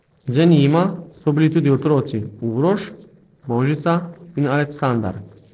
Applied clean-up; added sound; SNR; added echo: neural separator model SepFormer DNS4.